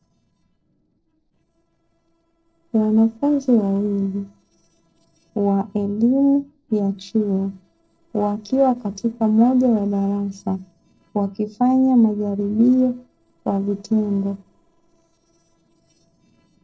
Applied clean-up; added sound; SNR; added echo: neural separator model SepFormer DNS4.